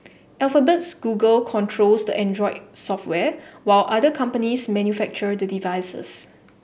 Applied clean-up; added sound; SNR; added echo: none; none; none; none.